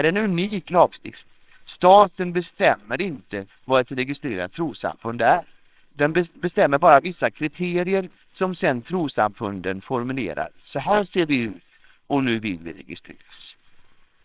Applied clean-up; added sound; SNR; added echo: neural separator model SepFormer WHAMR!.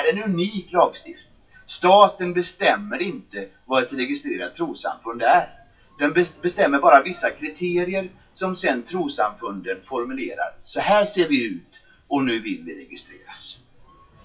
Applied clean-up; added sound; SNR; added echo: classical method WPE with log-MMSE.